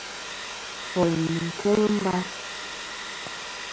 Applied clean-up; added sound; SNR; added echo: none; Domestic sounds, home sounds; 8 dB; none.